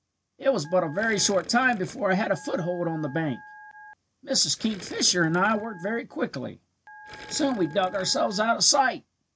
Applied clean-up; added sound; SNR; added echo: none; Telephone + Gurgling; 20 dB; none.